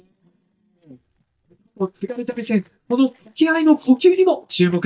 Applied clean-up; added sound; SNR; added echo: neural mask model DeepFilterNet 3.